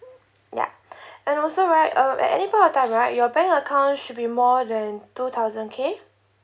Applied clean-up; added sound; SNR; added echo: none; none; none; none.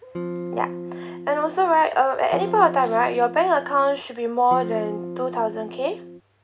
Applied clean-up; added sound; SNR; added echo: none; Electric guitar / Strum; 10 dB; none.